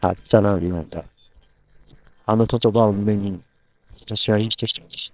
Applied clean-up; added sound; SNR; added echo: neural separator model SepFormer WHAMR!.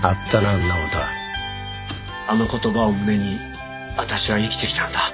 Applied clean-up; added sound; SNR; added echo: none; none; none; none.